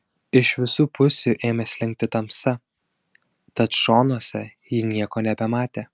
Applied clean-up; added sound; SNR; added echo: none; none; none; none.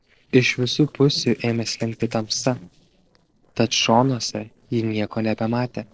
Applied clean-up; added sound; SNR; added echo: neural separator model SepFormer DNS4.